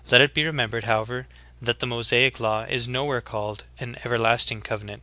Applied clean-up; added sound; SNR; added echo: none; none; none; none.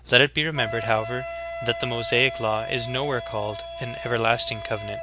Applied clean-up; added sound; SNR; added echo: none; Wind instrument, woodwind instrument; 9 dB; none.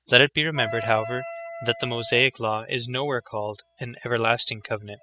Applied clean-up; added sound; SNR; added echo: classical method spectral subtraction.